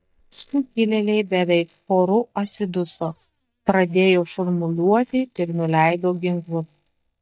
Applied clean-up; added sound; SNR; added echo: neural mask model DeepFilterNet 3.